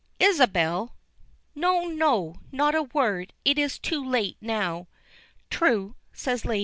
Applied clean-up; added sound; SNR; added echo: none; none; none; none.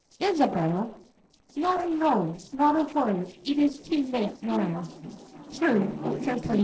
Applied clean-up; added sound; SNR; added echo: neural separator model SepFormer DNS4.